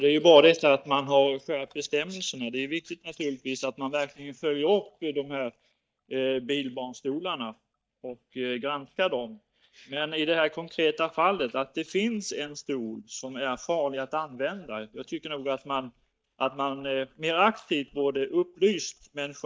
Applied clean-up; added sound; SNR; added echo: neural mask model DeepFilterNet 3.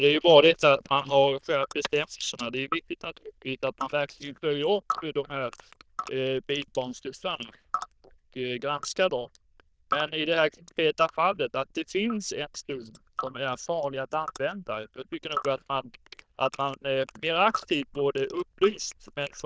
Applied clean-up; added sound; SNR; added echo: neural diffusion model UNIVERSE++.